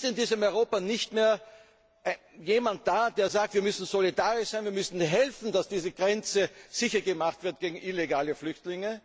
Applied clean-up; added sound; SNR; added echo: none; none; none; none.